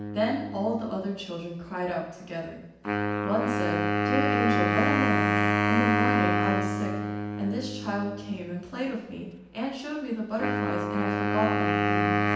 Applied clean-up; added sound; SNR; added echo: none; Wind instrument, woodwind instrument; -3 dB; reverberation time 0.9 s.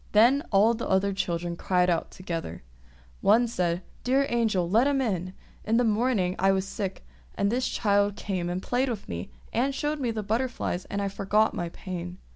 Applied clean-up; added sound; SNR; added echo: none; none; none; none.